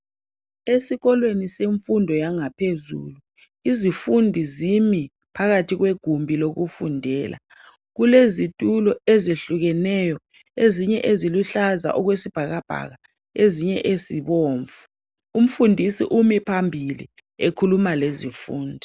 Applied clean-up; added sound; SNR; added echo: none; none; none; none.